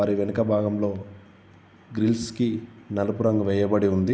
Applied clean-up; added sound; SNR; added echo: none; none; none; none.